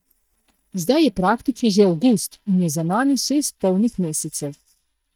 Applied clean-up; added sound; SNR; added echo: neural mask model DeepFilterNet 3.